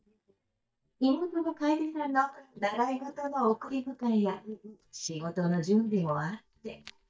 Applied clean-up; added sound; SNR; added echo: neural mask model DeepFilterNet 3.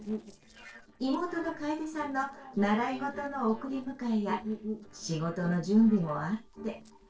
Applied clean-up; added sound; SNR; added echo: neural separator model SepFormer DNS4.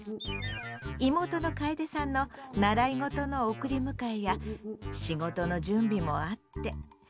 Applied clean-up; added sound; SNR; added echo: none; none; none; none.